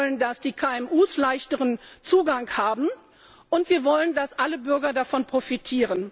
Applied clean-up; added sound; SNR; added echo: none; none; none; none.